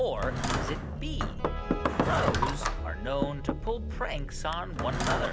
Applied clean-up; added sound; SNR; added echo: none; Drawer open or close / Wood + Knock / Wood; 1 dB; none.